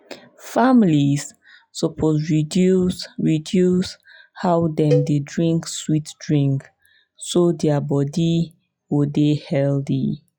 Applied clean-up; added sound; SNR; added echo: classical method log-MMSE.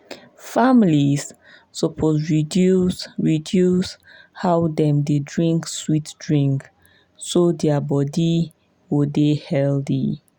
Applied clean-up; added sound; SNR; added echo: none; none; none; none.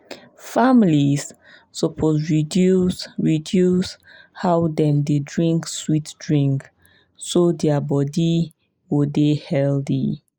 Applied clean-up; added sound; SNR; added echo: neural mask model Resemble Enhance denoiser.